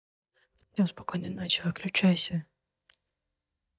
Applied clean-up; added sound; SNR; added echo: neural mask model DeepFilterNet 3.